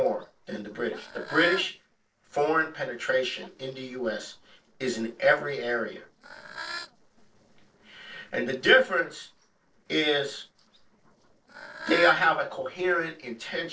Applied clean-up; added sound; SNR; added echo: neural separator model SepFormer DNS4.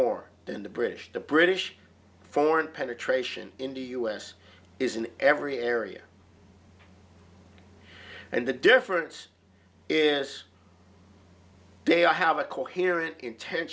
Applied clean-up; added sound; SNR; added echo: none; none; none; none.